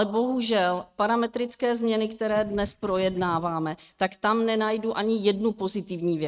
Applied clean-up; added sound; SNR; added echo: neural mask model RNNoise.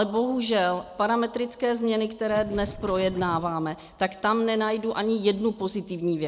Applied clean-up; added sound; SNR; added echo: none; Scratching (performance technique); 13 dB; none.